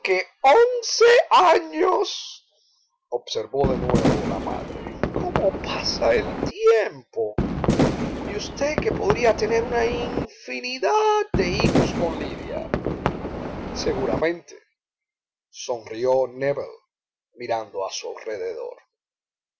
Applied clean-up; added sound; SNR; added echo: none; Fireworks; 1 dB; none.